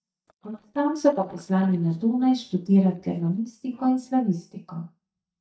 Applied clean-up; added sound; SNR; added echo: neural mask model DeepFilterNet 3.